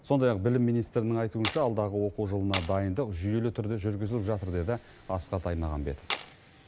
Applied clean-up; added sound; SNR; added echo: none; Tools; 7 dB; none.